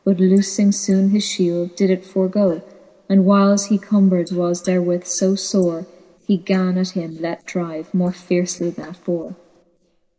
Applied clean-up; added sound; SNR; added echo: neural mask model Resemble Enhance denoiser.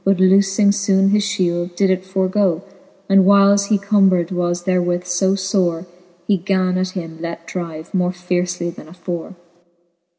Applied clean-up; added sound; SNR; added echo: none; none; none; none.